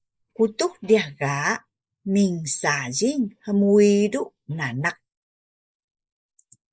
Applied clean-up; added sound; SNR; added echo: neural mask model Resemble Enhance denoiser.